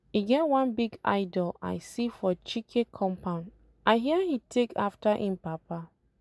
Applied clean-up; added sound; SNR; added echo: none; none; none; none.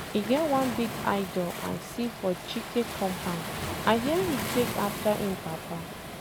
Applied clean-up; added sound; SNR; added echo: none; Waves, surf; 6 dB; none.